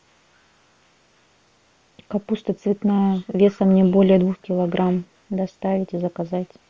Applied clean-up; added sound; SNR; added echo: none; none; none; none.